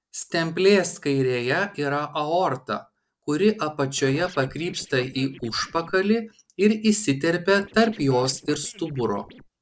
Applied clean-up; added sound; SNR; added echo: neural separator model SepFormer DNS4.